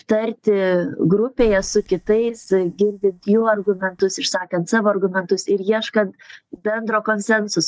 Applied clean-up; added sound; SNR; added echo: neural mask model DeepFilterNet 3.